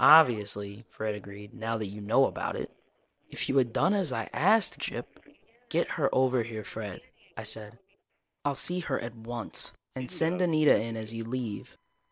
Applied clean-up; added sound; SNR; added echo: neural separator model SepFormer DNS4.